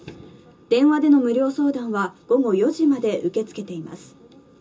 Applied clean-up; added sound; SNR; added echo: none; none; none; reverberation time 0.2 s.